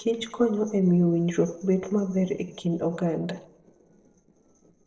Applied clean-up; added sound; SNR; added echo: neural separator model SepFormer DNS4.